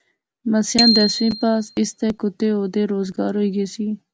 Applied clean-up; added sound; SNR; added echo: none; Bicycle bell; 5 dB; none.